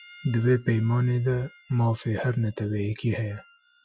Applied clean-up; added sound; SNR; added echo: classical method Wiener filter.